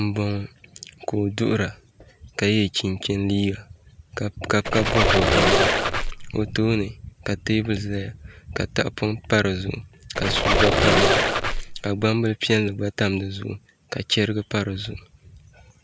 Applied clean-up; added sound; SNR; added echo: none; Squeak; -4 dB; none.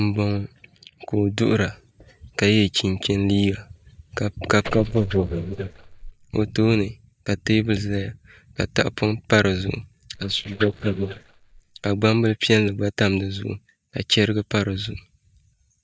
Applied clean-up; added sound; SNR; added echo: neural mask model DeepFilterNet 3.